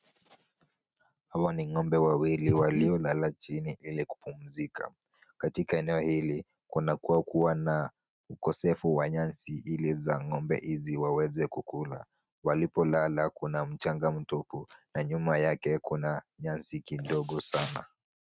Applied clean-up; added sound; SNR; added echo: neural mask model RNNoise.